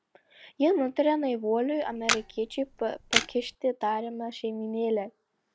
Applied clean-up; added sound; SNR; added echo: none; Camera; 3 dB; none.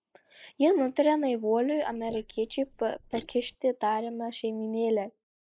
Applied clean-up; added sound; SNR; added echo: neural mask model Resemble Enhance denoiser.